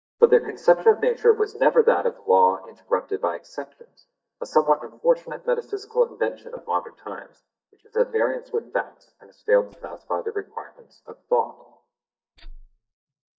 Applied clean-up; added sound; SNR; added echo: neural mask model DeepFilterNet 3.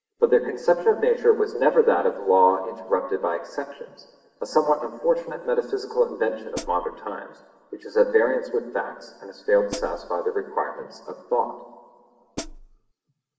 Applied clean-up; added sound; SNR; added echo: none; Hi-hat; 13 dB; reverberation time 2.5 s.